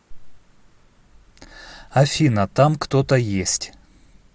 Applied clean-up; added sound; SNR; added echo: none; none; none; none.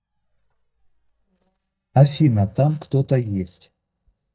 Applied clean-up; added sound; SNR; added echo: neural mask model DeepFilterNet 3.